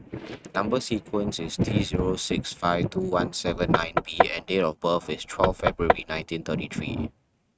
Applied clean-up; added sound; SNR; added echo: neural mask model RNNoise.